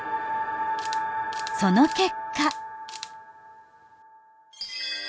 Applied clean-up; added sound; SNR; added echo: none; Camera; 18 dB; none.